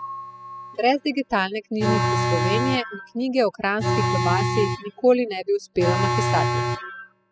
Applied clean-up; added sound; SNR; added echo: classical method spectral subtraction.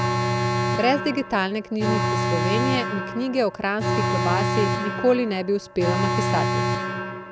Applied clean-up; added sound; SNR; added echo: none; Alarm; -1 dB; none.